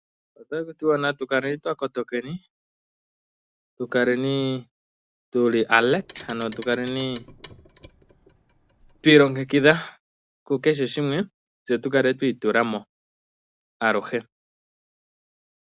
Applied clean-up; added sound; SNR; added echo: none; Clock; 17 dB; none.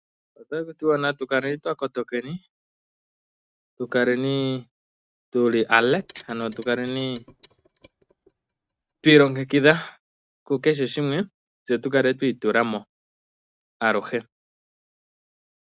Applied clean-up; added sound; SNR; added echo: neural mask model RNNoise.